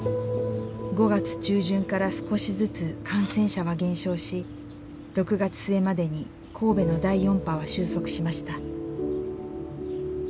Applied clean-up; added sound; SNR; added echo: none; Engine / Drill; 16 dB; none.